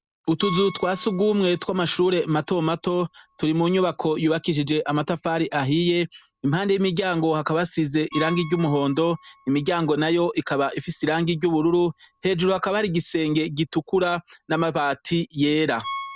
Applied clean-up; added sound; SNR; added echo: none; Piano; 19 dB; none.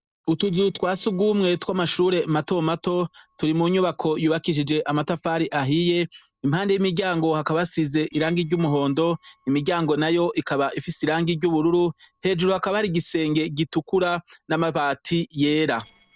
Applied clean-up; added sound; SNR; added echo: neural separator model SepFormer DNS4.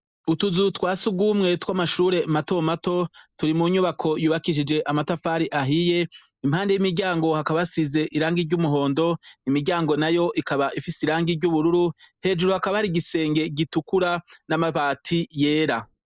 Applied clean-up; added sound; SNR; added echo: neural mask model Resemble Enhance denoiser.